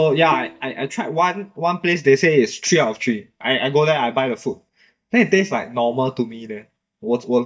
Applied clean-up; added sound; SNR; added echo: neural mask model DeepFilterNet 3.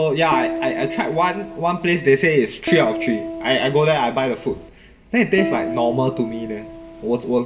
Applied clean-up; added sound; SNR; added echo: none; Piano; 9 dB; reverberation time 0.7 s.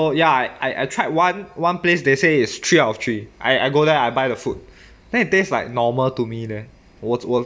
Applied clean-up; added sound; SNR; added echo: none; none; none; none.